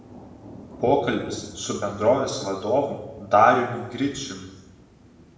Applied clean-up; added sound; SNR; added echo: none; Thunder / Rain; 20 dB; reverberation time 0.9 s.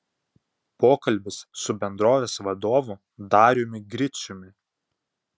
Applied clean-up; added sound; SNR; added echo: none; none; none; none.